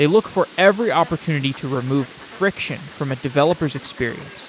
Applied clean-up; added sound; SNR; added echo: none; Fowl; 19 dB; none.